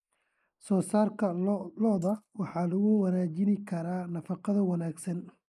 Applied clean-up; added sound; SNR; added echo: neural mask model Resemble Enhance denoiser.